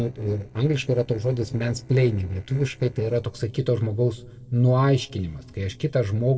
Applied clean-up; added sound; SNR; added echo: neural separator model SepFormer DNS4.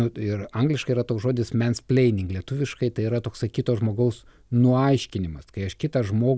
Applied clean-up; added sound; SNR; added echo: none; none; none; none.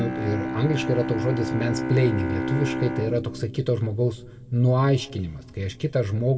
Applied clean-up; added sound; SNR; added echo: none; Bowed string instrument; 6 dB; reverberation time 1.3 s.